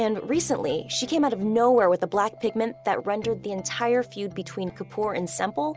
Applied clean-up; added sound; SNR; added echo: none; none; none; none.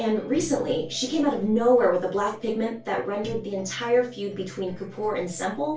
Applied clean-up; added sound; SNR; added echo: none; none; none; reverberation time 0.2 s.